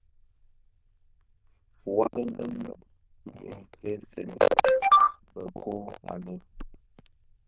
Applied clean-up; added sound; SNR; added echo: neural diffusion model UNIVERSE++.